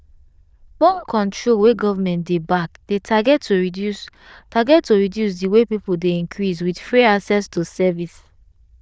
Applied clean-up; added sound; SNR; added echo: neural diffusion model UNIVERSE++.